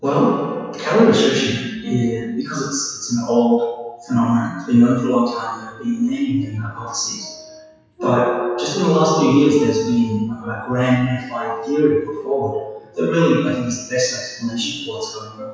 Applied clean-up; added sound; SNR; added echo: classical method WPE with log-MMSE.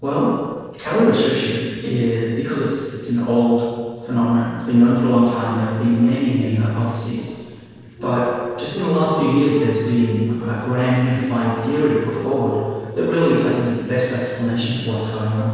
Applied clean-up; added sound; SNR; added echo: neural separator model SepFormer DNS4.